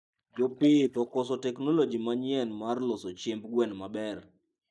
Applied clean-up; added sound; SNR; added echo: neural mask model DeepFilterNet 3.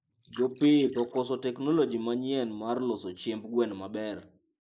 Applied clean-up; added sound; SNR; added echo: neural mask model Resemble Enhance denoiser.